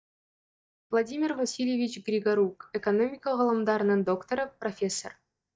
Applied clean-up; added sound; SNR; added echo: neural mask model DeepFilterNet 3.